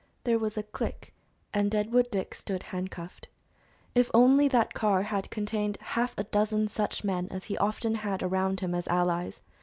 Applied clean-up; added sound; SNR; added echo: none; none; none; none.